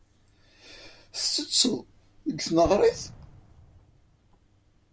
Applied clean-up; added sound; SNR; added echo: none; Explosion; 19 dB; none.